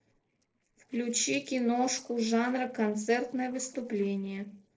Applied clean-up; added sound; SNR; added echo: neural separator model SepFormer DNS4.